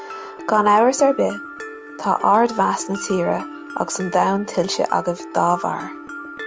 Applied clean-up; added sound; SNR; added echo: none; Mallet percussion; 13 dB; none.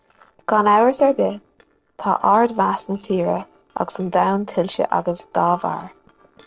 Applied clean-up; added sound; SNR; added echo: neural separator model SepFormer DNS4.